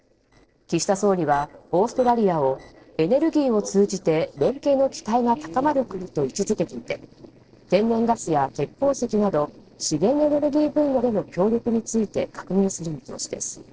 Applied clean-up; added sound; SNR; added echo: neural separator model SepFormer DNS4.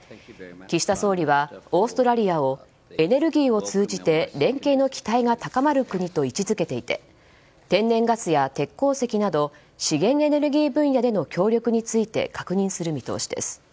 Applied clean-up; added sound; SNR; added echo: none; none; none; none.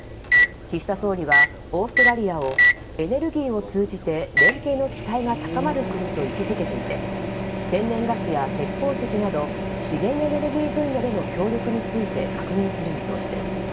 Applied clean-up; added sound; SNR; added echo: none; Microwave oven; -1 dB; reverberation time 1.0 s.